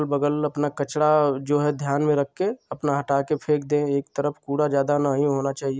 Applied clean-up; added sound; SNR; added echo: none; none; none; none.